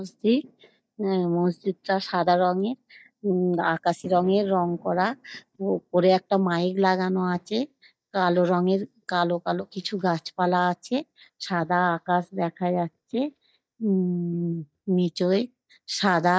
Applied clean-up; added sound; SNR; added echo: neural mask model DeepFilterNet 3.